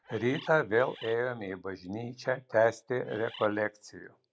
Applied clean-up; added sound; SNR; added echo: none; Bird; 18 dB; none.